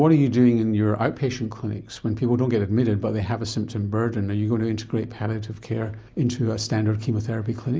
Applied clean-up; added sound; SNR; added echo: none; none; none; none.